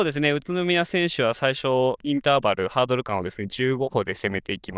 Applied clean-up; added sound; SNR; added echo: neural diffusion model UNIVERSE++.